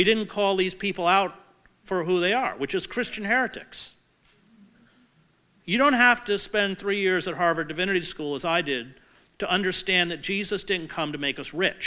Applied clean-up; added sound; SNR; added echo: none; none; none; none.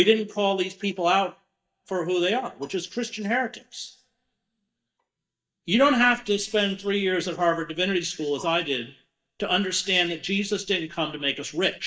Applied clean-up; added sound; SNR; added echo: neural mask model DeepFilterNet 3.